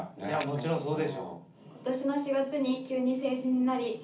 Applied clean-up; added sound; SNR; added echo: none; Splash, splatter; 15 dB; reverberation time 0.4 s.